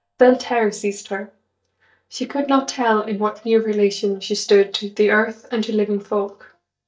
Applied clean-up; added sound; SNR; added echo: neural mask model DeepFilterNet 3.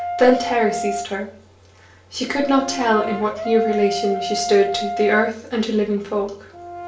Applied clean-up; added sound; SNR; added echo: none; Brass instrument; 8 dB; reverberation time 0.3 s.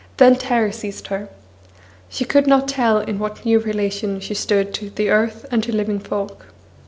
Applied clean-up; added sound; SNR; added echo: none; none; none; none.